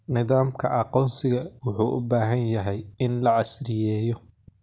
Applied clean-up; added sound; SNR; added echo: none; none; none; none.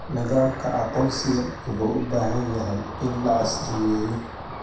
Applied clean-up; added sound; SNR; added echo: none; Ocean; 8 dB; reverberation time 0.7 s.